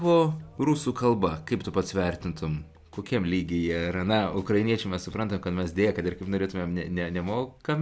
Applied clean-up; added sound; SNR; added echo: none; none; none; none.